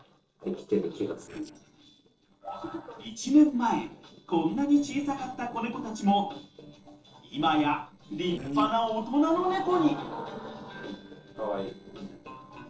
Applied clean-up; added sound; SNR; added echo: neural separator model SepFormer DNS4.